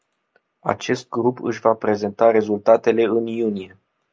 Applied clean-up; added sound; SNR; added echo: none; none; none; none.